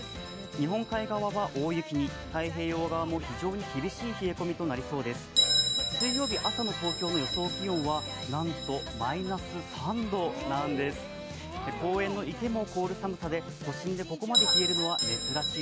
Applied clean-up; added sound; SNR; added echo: none; Bell; 3 dB; none.